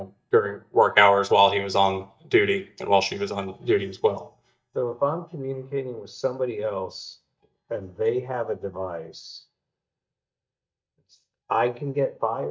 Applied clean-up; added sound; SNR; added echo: neural mask model DeepFilterNet 3.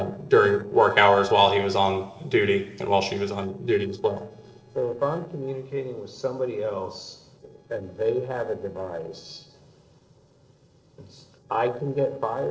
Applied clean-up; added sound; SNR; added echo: neural separator model SepFormer DNS4.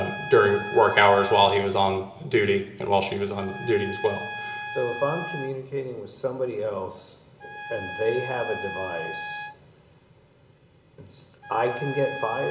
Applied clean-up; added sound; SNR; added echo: none; Trumpet; 12 dB; reverberation time 2.1 s.